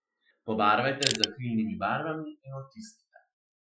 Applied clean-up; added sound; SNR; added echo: classical method Wiener filter.